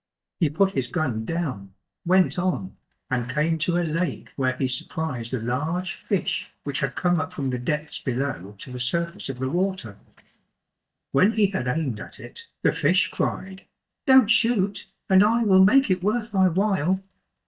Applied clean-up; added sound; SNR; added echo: neural mask model DeepFilterNet 3.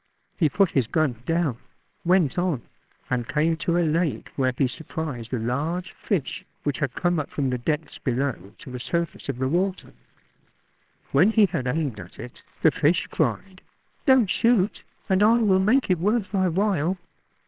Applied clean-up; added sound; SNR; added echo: neural separator model SepFormer WHAMR!.